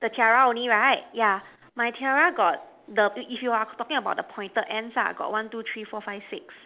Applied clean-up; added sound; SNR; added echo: none; none; none; none.